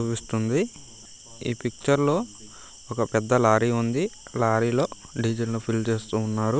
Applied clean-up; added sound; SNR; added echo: none; none; none; none.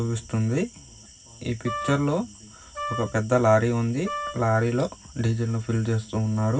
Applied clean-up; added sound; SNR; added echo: none; Wind instrument, woodwind instrument; 10 dB; reverberation time 0.4 s.